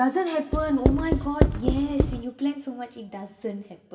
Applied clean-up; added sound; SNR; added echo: none; Writing; -3 dB; reverberation time 0.9 s.